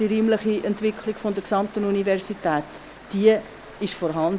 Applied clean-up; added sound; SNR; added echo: none; Stream; 20 dB; none.